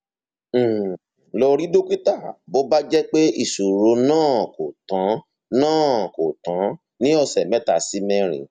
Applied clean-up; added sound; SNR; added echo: none; none; none; none.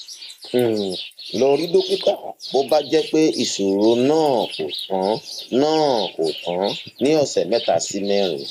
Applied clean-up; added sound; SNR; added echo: neural mask model Resemble Enhance denoiser.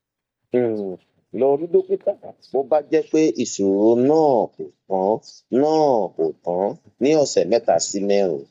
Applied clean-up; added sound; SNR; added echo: neural mask model DeepFilterNet 3.